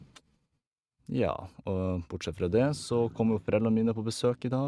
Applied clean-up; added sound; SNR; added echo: neural mask model RNNoise.